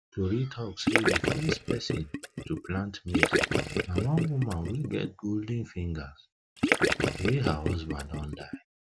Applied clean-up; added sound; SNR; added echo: none; Gurgling / Liquid; -3 dB; none.